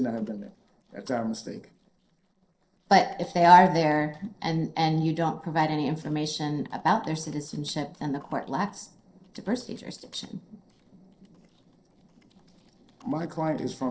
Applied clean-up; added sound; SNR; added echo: neural separator model SepFormer DNS4.